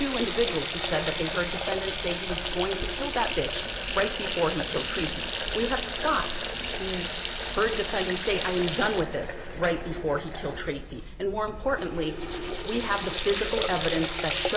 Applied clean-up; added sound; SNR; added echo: none; Water tap, faucet; -2 dB; none.